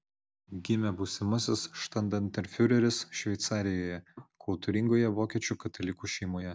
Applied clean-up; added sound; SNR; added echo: none; none; none; none.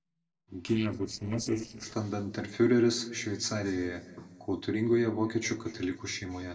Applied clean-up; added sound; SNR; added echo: neural separator model SepFormer DNS4.